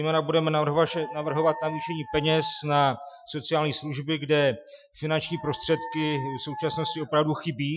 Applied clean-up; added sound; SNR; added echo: classical method Wiener filter.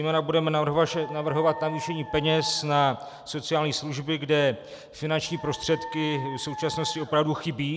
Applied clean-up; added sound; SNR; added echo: none; Dog; 12 dB; none.